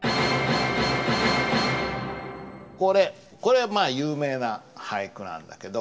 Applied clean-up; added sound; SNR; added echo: none; none; none; reverberation time 1.9 s.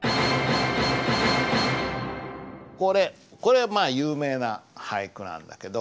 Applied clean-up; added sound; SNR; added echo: none; none; none; none.